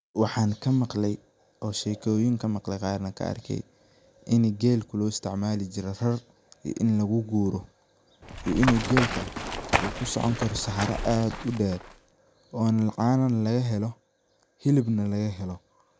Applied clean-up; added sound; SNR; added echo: none; Run; 4 dB; none.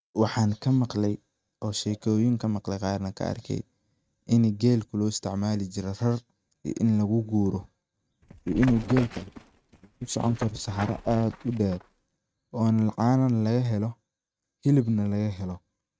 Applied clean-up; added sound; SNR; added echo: neural mask model RNNoise.